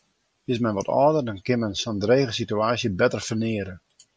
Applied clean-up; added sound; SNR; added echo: none; none; none; none.